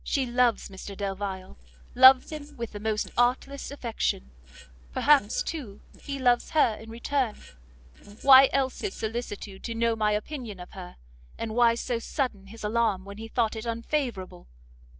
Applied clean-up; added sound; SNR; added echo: neural separator model SepFormer DNS4.